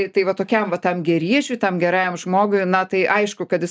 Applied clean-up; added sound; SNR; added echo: none; none; none; none.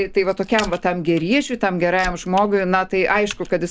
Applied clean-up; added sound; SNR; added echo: none; Fire + Computer keyboard; 17 dB; none.